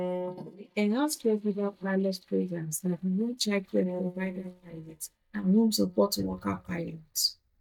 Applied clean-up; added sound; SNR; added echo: neural mask model DeepFilterNet 3.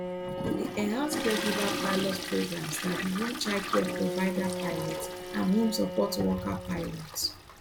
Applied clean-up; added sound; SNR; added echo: none; Toilet flush + Bowed string instrument; 3 dB; none.